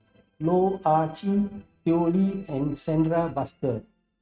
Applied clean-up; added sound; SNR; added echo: neural mask model RNNoise.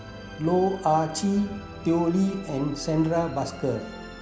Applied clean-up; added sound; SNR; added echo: none; Musical instrument; 14 dB; none.